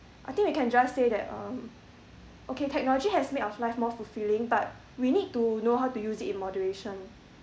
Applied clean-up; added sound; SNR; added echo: none; none; none; none.